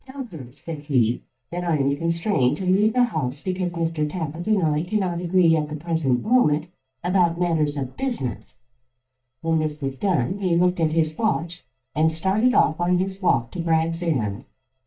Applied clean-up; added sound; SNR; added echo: neural mask model DeepFilterNet 3.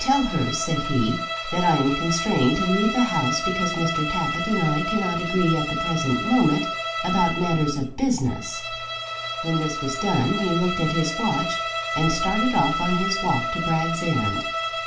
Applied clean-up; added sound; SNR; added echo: none; Bowed string instrument; 4 dB; reverberation time 0.3 s.